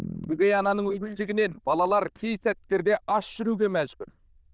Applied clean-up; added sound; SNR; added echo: neural diffusion model UNIVERSE++.